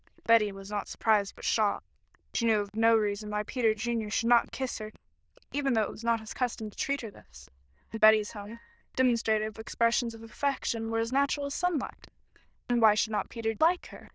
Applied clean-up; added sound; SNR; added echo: neural diffusion model UNIVERSE++.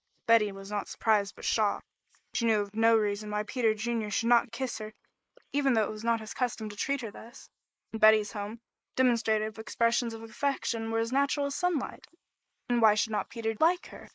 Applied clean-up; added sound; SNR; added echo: neural mask model Resemble Enhance denoiser.